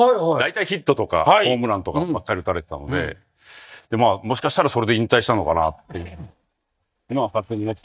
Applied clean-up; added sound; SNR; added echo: neural mask model DeepFilterNet 3.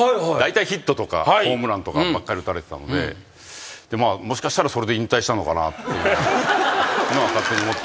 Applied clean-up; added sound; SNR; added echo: none; none; none; none.